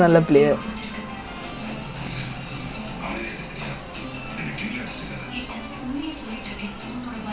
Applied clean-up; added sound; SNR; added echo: none; none; none; none.